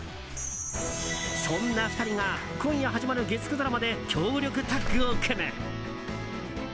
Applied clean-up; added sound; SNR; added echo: none; Slam / Alarm; 7 dB; none.